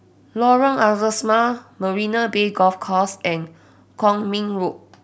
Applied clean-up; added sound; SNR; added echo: none; none; none; none.